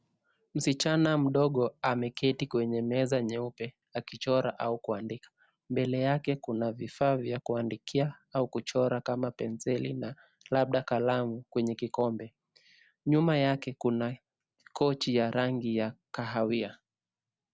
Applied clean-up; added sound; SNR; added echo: none; none; none; none.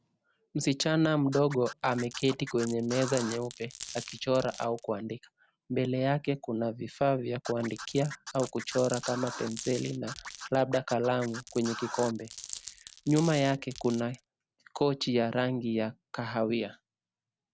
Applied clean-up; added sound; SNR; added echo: none; Glass + Scratching (performance technique); 13 dB; none.